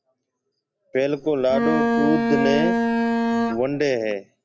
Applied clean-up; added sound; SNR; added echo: none; Bowed string instrument; -2 dB; none.